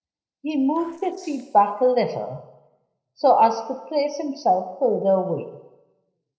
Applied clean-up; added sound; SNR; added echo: neural separator model SepFormer DNS4.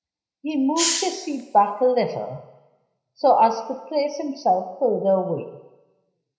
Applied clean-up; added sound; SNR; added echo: none; Hiss; 7 dB; reverberation time 0.9 s.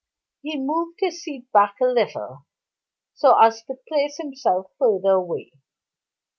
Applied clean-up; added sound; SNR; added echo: none; none; none; none.